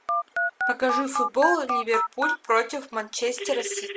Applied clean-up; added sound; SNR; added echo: none; Telephone; 2 dB; none.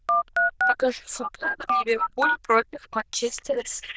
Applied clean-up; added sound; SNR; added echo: neural diffusion model UNIVERSE++.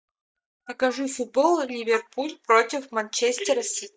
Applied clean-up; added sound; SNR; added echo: neural mask model DeepFilterNet 3.